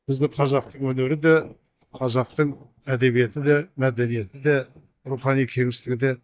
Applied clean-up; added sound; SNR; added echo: neural mask model DeepFilterNet 3.